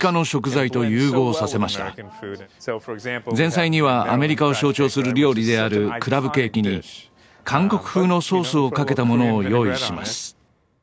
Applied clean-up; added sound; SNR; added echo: none; none; none; none.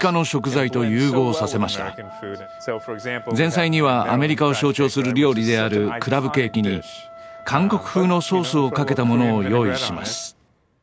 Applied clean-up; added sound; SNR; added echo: none; Wind instrument, woodwind instrument; 19 dB; none.